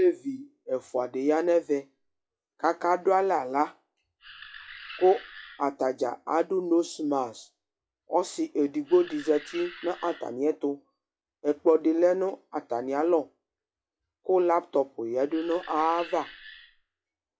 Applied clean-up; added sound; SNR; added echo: classical method log-MMSE.